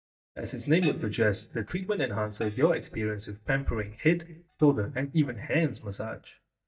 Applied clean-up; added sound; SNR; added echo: neural mask model DeepFilterNet 3.